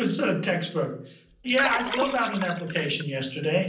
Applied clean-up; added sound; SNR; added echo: none; Liquid; 8 dB; reverberation time 0.6 s.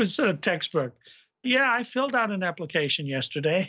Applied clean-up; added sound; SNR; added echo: none; none; none; none.